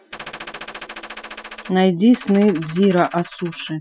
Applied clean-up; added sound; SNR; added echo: classical method Wiener filter.